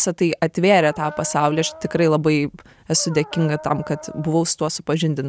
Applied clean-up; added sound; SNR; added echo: none; Dog; 17 dB; none.